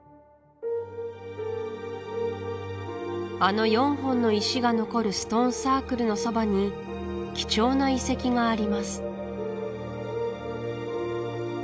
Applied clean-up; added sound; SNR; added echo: none; none; none; none.